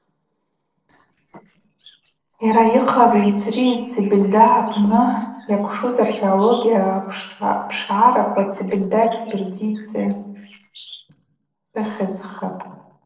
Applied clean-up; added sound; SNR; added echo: neural separator model SepFormer DNS4.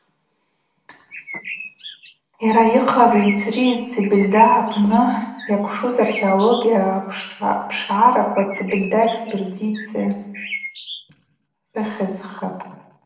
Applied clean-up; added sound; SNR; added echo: none; Bird; 14 dB; reverberation time 0.7 s.